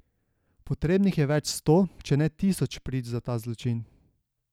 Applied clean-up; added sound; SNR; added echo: none; none; none; none.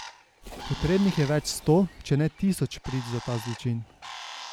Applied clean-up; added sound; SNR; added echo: none; Splash, splatter + Bird; 14 dB; none.